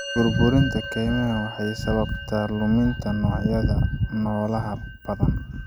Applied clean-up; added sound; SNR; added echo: none; Musical instrument; 14 dB; none.